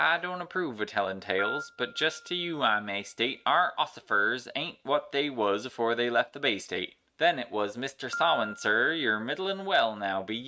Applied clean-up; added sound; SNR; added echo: neural mask model RNNoise.